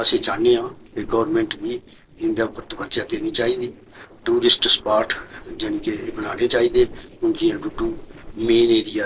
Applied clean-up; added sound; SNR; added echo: neural separator model SepFormer DNS4.